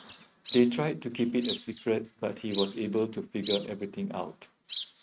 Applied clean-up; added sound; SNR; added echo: neural mask model RNNoise.